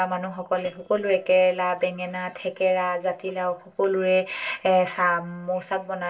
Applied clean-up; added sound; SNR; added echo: neural separator model SepFormer DNS4.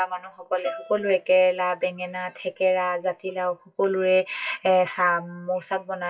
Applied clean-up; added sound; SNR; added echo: classical method WPE with log-MMSE.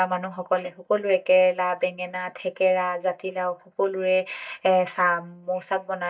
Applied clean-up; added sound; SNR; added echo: neural mask model DeepFilterNet 3.